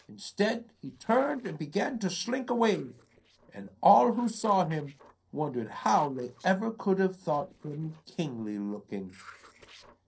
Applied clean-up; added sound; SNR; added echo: neural separator model SepFormer DNS4.